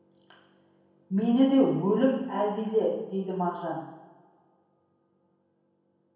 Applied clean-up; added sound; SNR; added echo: none; none; none; reverberation time 0.9 s.